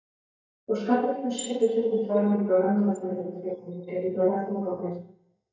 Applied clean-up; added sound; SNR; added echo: neural mask model DeepFilterNet 3.